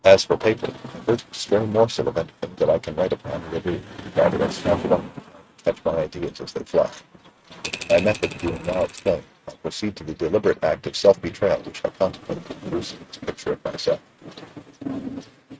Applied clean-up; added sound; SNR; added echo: neural mask model RNNoise.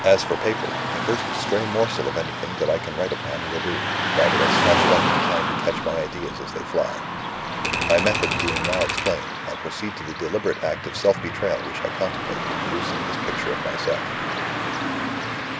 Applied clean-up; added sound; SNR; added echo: none; Car passing by / Traffic noise, roadway noise + Typewriter; 0 dB; none.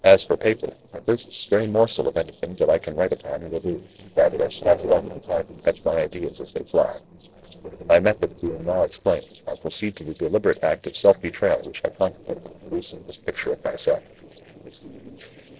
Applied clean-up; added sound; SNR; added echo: neural separator model SepFormer DNS4.